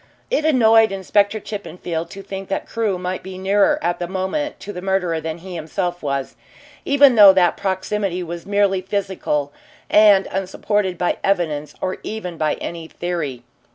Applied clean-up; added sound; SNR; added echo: none; none; none; none.